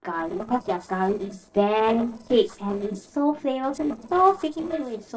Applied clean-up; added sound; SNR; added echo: neural separator model SepFormer DNS4.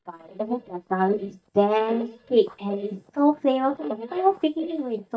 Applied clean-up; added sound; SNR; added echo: neural mask model DeepFilterNet 3.